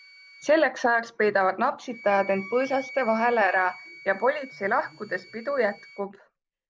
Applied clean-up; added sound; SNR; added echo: none; Wind instrument, woodwind instrument; 19 dB; none.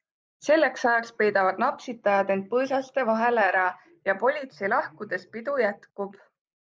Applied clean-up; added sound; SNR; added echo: none; none; none; none.